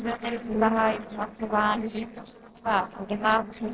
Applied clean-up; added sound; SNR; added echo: neural separator model SepFormer DNS4.